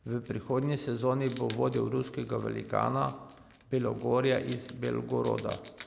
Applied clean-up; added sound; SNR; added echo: none; Wild animals; 20 dB; none.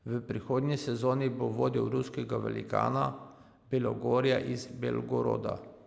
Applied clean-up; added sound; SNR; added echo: none; none; none; none.